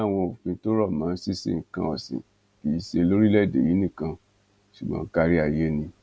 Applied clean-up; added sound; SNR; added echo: none; none; none; none.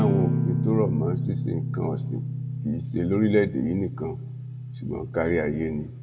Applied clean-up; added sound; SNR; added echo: none; Guitar; 1 dB; reverberation time 0.4 s.